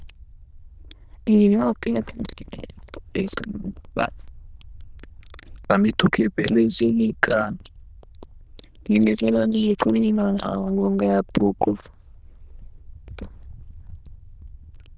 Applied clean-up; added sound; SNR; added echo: neural diffusion model UNIVERSE++.